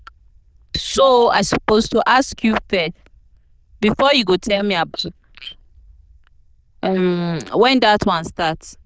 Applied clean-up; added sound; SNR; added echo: neural diffusion model UNIVERSE++.